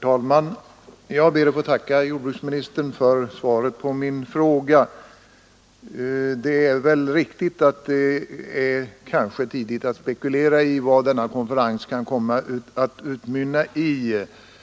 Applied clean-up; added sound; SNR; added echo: none; none; none; none.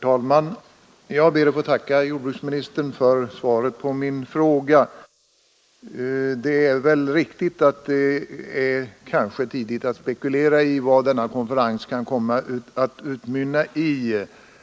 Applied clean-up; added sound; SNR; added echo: neural mask model Resemble Enhance denoiser.